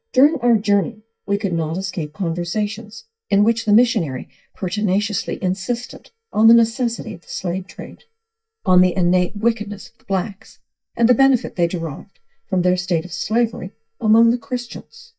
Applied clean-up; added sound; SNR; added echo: neural mask model DeepFilterNet 3.